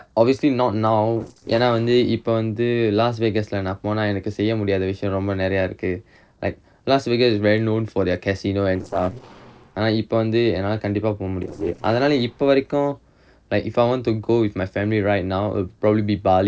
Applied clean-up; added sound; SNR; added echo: neural separator model SepFormer DNS4.